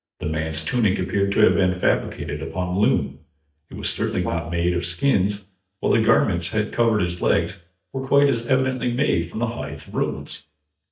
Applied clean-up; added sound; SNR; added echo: neural mask model DeepFilterNet 3.